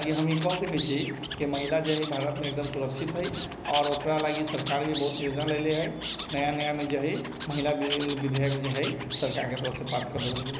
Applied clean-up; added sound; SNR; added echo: none; Animal; 7 dB; none.